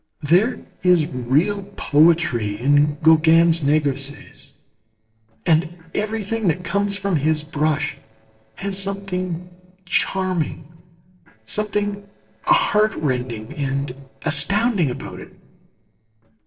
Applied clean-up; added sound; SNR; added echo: neural separator model SepFormer DNS4.